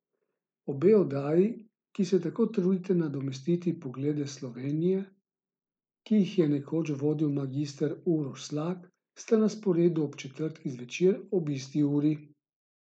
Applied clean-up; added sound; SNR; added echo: neural mask model Resemble Enhance denoiser.